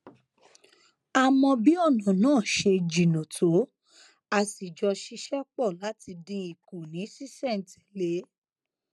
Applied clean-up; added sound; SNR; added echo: none; none; none; none.